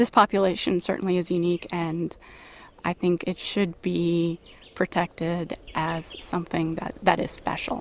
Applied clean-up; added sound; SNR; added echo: none; none; none; none.